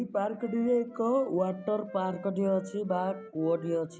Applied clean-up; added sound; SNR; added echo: none; Wind instrument, woodwind instrument; 19 dB; none.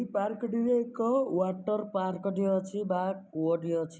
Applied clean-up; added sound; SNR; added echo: none; none; none; none.